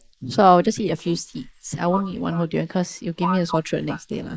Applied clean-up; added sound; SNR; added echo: neural mask model Resemble Enhance denoiser.